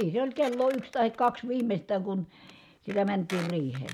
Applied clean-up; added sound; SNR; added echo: none; Squeak; 18 dB; none.